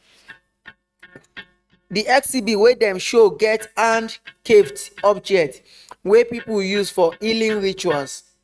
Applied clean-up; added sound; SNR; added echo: neural mask model RNNoise.